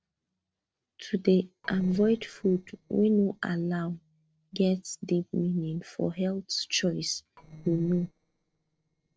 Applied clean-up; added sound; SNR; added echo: neural separator model SepFormer DNS4.